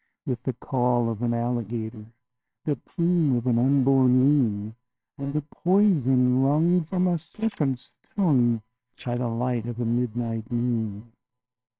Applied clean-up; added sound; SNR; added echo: neural separator model SepFormer WHAMR!.